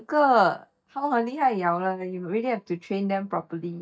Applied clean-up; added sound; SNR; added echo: neural mask model DeepFilterNet 3.